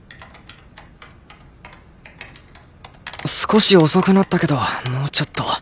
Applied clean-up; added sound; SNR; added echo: none; none; none; none.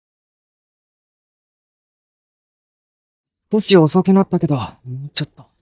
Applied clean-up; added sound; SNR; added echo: neural mask model DeepFilterNet 3.